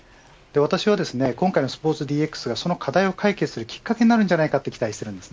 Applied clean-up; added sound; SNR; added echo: none; none; none; none.